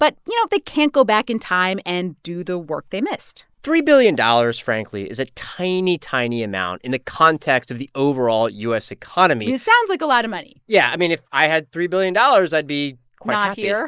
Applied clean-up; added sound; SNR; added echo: neural mask model Resemble Enhance denoiser.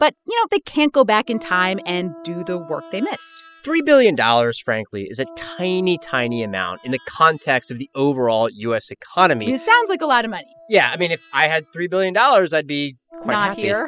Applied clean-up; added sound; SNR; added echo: classical method spectral subtraction.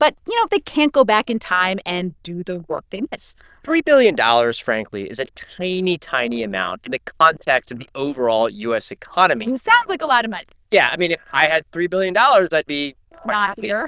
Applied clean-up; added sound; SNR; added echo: neural diffusion model UNIVERSE++.